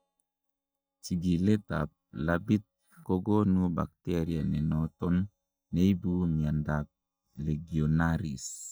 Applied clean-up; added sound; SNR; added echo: neural mask model DeepFilterNet 3.